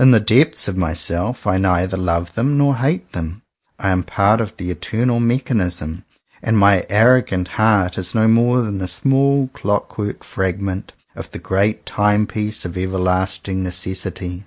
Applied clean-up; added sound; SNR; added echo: none; none; none; none.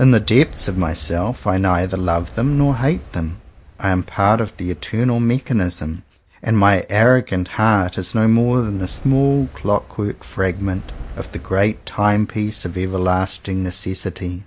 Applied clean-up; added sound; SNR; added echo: none; Fire; 18 dB; none.